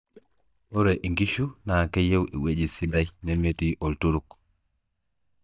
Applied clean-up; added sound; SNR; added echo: neural mask model DeepFilterNet 3.